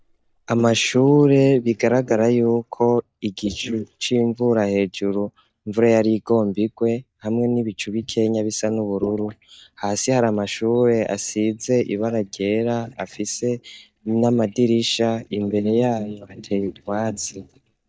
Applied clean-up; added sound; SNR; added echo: neural mask model DeepFilterNet 3.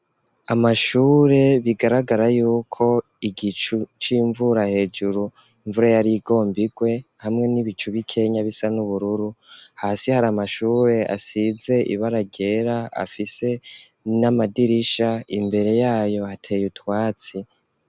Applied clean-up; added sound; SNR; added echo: none; none; none; none.